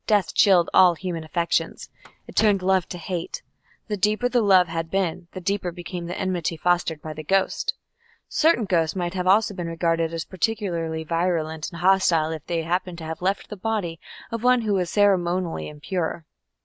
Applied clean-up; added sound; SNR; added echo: none; Car; 19 dB; none.